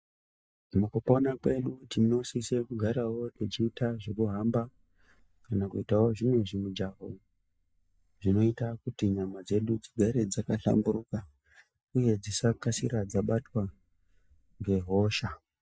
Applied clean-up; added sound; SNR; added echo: neural mask model DeepFilterNet 3.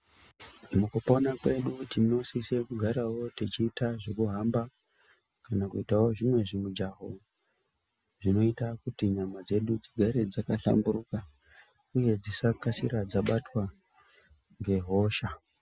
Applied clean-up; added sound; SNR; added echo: none; none; none; none.